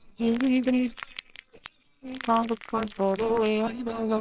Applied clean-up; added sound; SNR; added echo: neural separator model SepFormer WHAMR!.